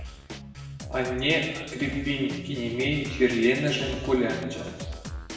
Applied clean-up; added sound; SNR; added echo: none; Drum kit; 10 dB; reverberation time 1.2 s.